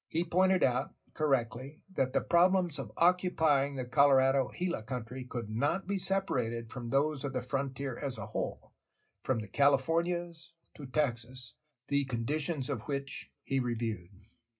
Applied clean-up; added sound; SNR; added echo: none; none; none; reverberation time 0.2 s.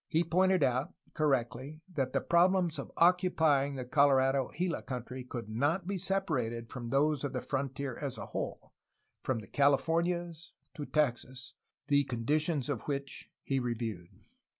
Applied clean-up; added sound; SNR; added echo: none; none; none; none.